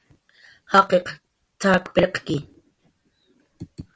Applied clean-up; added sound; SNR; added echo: none; none; none; none.